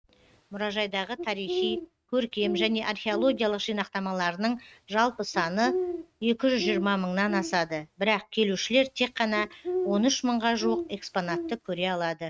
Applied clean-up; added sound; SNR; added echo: neural mask model RNNoise.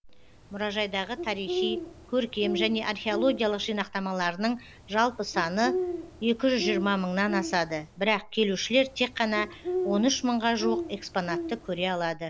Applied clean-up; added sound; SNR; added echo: none; Bird; 8 dB; none.